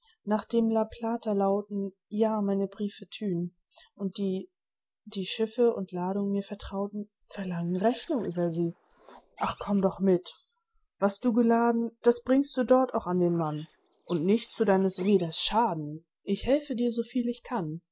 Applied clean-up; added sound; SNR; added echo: neural mask model Resemble Enhance denoiser.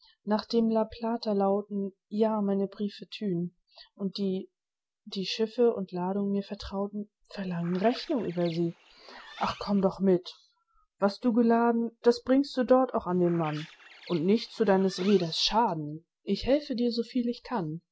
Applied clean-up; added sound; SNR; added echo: none; Bird; 19 dB; none.